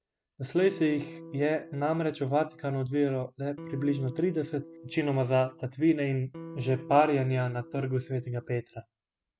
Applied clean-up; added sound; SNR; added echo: none; Electric guitar; 16 dB; none.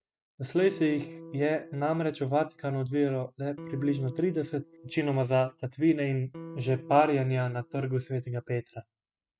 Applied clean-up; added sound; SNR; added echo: neural mask model RNNoise.